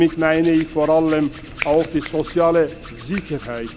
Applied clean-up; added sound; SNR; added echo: none; Hands; 15 dB; none.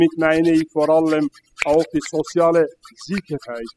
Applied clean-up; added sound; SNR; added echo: classical method spectral subtraction.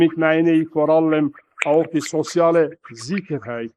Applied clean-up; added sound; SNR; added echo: neural mask model Resemble Enhance denoiser.